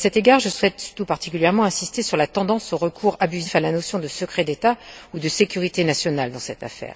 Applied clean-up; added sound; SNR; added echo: none; none; none; none.